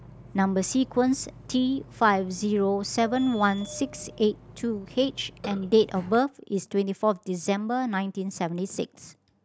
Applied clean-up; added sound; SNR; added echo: none; Burping, eructation; 20 dB; none.